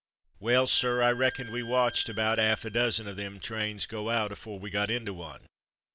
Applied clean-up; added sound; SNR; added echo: none; Bowed string instrument; 16 dB; none.